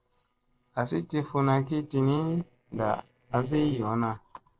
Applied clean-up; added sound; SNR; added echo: neural separator model SepFormer DNS4.